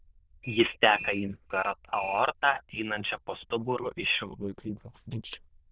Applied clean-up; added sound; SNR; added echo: neural diffusion model UNIVERSE++.